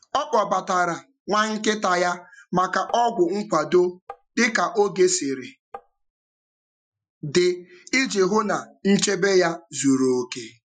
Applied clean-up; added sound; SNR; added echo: classical method Wiener filter.